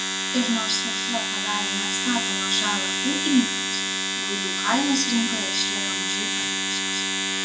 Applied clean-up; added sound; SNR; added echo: none; Domestic sounds, home sounds; -3 dB; reverberation time 0.2 s.